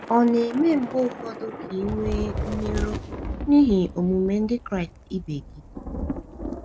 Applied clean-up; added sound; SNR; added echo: none; Thunder / Rain; 8 dB; none.